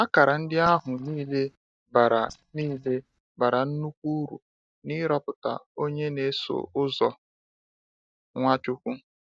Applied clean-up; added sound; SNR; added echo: neural mask model DeepFilterNet 3.